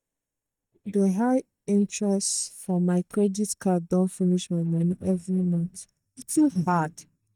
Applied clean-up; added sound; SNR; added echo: neural mask model DeepFilterNet 3.